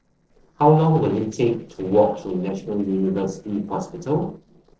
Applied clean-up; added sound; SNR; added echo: neural separator model SepFormer DNS4.